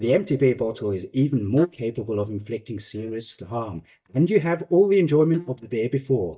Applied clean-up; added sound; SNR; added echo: neural mask model DeepFilterNet 3.